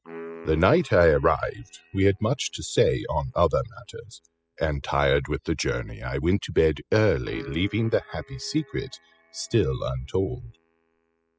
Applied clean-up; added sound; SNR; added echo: classical method spectral subtraction.